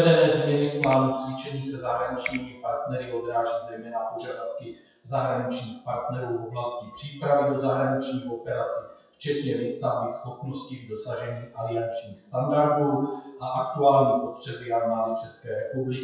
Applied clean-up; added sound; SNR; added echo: classical method WPE with log-MMSE.